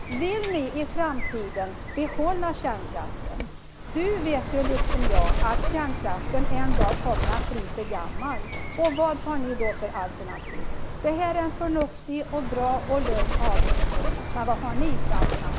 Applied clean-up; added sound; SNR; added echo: none; Bird; -4 dB; none.